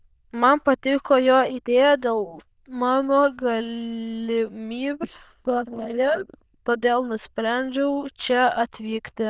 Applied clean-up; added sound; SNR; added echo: neural diffusion model UNIVERSE++.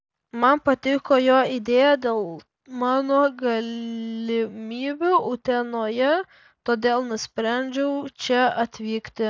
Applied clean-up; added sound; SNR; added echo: none; none; none; none.